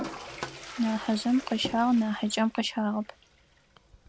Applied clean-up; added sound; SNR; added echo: none; Toilet flush; 13 dB; none.